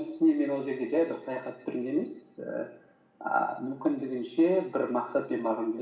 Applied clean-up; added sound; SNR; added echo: none; none; none; reverberation time 0.8 s.